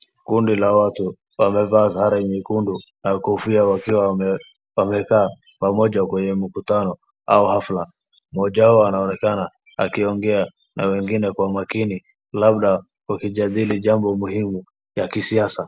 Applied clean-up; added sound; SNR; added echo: none; Thump, thud; 18 dB; none.